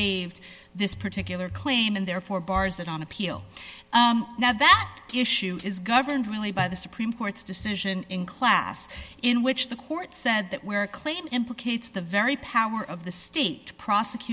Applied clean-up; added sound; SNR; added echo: none; Hi-hat; 15 dB; none.